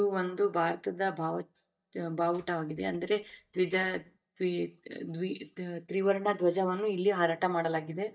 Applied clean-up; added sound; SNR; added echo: neural mask model DeepFilterNet 3.